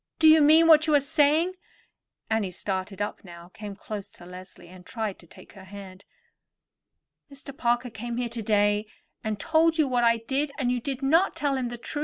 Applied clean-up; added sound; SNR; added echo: none; none; none; none.